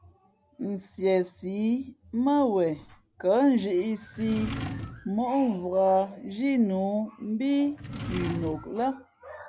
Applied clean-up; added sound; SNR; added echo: none; Drawer open or close; 9 dB; none.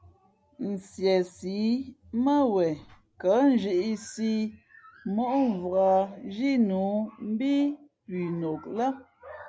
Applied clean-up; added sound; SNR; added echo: none; none; none; none.